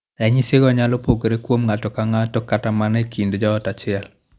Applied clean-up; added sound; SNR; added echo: none; none; none; none.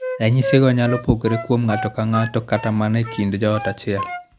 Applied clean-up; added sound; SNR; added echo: none; Wind instrument, woodwind instrument; 11 dB; none.